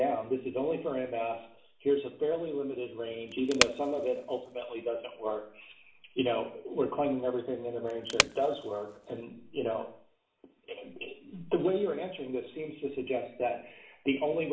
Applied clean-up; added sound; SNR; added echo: none; Wood; 1 dB; reverberation time 0.6 s.